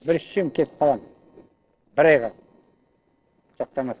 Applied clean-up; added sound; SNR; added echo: neural separator model SepFormer DNS4.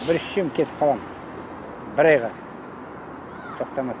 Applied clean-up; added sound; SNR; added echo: none; none; none; none.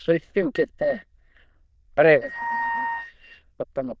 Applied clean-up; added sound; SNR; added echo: neural diffusion model UNIVERSE++.